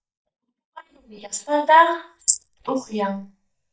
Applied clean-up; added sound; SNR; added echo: neural mask model DeepFilterNet 3.